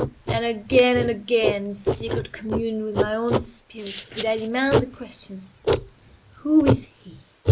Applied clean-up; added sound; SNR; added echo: neural mask model Resemble Enhance denoiser.